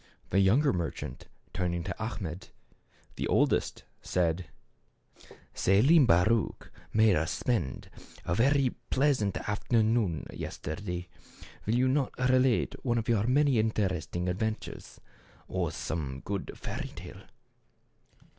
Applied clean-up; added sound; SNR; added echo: none; none; none; none.